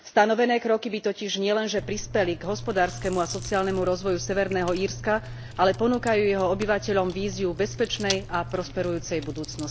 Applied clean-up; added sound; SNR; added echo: none; Chewing, mastication; 12 dB; none.